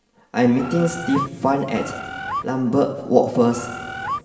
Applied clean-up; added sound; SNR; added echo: none; Bird; 8 dB; reverberation time 2.3 s.